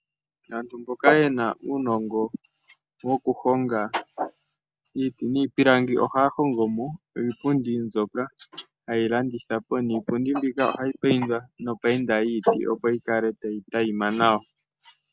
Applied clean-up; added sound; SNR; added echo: none; none; none; none.